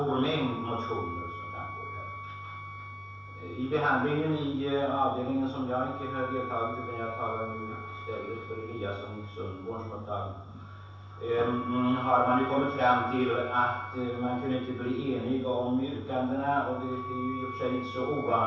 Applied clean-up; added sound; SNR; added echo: none; Wind instrument, woodwind instrument; 12 dB; reverberation time 0.7 s.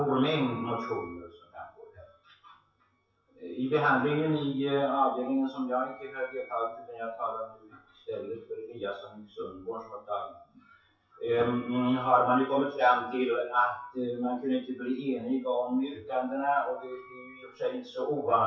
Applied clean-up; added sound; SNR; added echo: classical method WPE with log-MMSE.